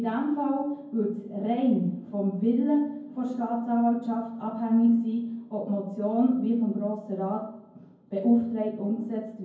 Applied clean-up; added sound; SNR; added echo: none; none; none; reverberation time 0.9 s.